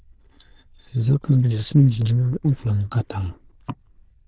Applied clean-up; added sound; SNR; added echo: neural diffusion model UNIVERSE++.